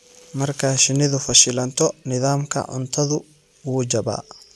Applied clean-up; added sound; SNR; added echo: none; none; none; none.